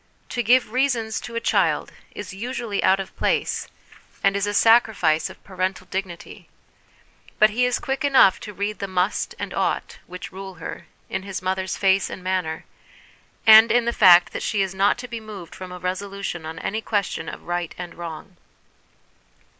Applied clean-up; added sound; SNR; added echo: none; none; none; none.